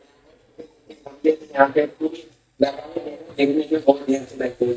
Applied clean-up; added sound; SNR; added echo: neural mask model DeepFilterNet 3.